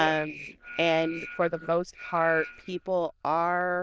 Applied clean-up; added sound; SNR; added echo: neural diffusion model UNIVERSE++.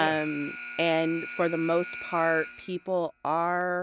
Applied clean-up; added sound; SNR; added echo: none; Alarm; 12 dB; none.